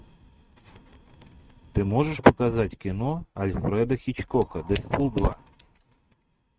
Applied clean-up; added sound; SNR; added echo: neural mask model RNNoise.